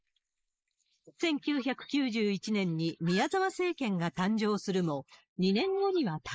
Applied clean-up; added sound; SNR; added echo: neural mask model Resemble Enhance denoiser.